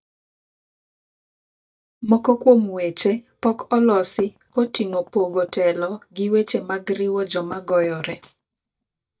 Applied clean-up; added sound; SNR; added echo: neural mask model DeepFilterNet 3.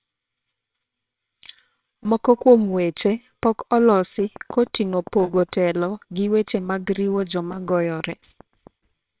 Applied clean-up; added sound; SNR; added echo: neural separator model SepFormer WHAMR!.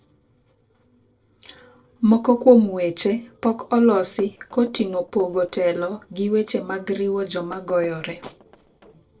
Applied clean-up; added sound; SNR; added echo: neural separator model SepFormer DNS4.